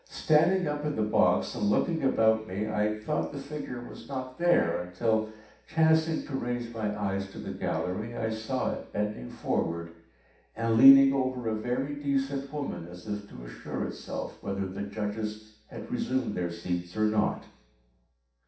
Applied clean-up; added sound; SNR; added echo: none; none; none; reverberation time 0.7 s.